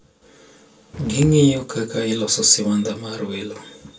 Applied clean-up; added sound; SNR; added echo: none; Walk, footsteps; 13 dB; reverberation time 0.1 s.